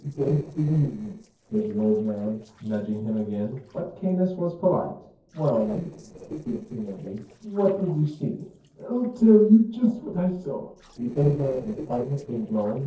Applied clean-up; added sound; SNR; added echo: neural separator model SepFormer DNS4.